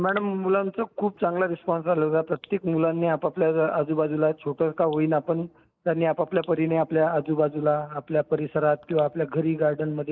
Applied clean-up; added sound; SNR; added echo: neural mask model Resemble Enhance denoiser.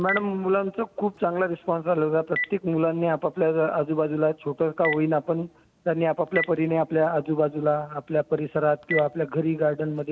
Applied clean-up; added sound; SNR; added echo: none; Telephone; 14 dB; none.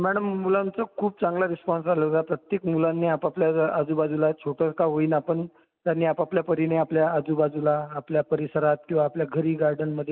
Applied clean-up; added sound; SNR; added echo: none; none; none; none.